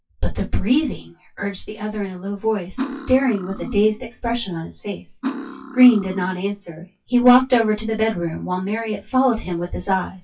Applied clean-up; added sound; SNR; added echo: classical method WPE with log-MMSE.